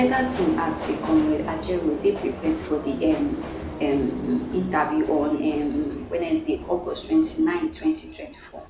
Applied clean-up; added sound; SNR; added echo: none; Subway, metro, underground; 10 dB; none.